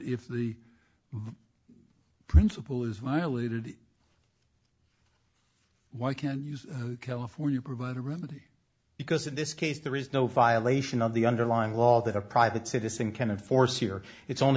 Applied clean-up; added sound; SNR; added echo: none; none; none; none.